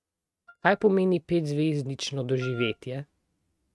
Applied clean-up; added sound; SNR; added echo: neural mask model RNNoise.